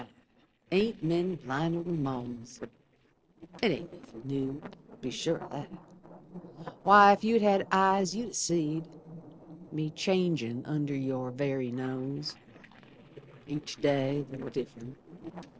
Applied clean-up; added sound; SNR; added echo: neural separator model SepFormer DNS4.